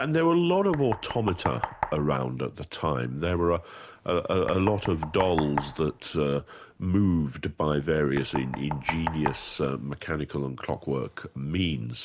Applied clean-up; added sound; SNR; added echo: none; Knock; 10 dB; none.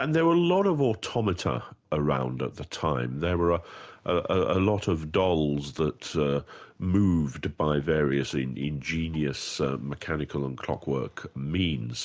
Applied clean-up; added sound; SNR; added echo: none; none; none; none.